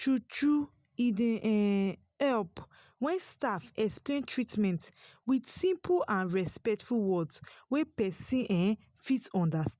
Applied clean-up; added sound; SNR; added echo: none; none; none; none.